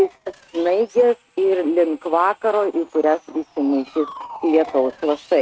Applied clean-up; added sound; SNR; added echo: neural mask model RNNoise.